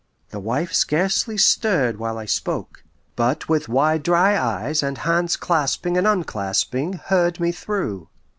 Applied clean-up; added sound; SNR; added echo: none; none; none; none.